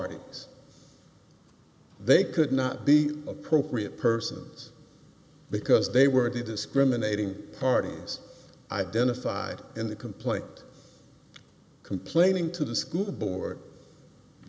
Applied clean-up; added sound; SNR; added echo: none; none; none; none.